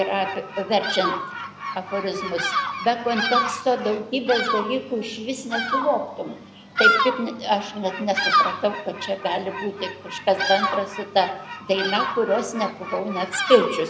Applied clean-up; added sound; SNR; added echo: none; Bird vocalization, bird call, bird song; 3 dB; none.